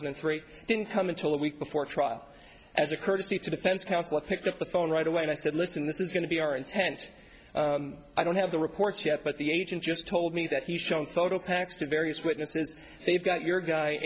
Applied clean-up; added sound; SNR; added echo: none; none; none; none.